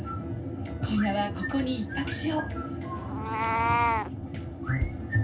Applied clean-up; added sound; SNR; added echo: none; Meow; 4 dB; reverberation time 0.2 s.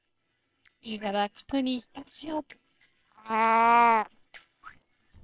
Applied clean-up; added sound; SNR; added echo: neural separator model SepFormer WHAMR!.